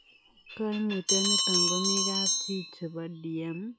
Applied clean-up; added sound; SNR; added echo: classical method log-MMSE.